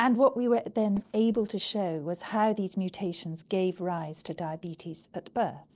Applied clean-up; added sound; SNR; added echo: neural separator model SepFormer DNS4.